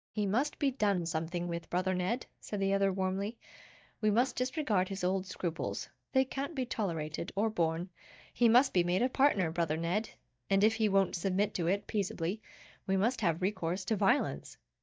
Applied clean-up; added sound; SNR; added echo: neural mask model DeepFilterNet 3.